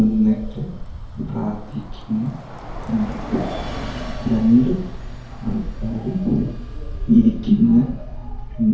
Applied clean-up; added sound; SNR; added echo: none; Bus; 9 dB; reverberation time 2.4 s.